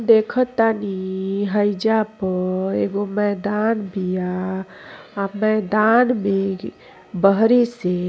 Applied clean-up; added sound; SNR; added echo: none; none; none; none.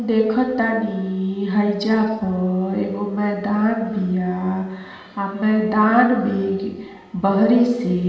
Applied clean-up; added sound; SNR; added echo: none; none; none; reverberation time 1.1 s.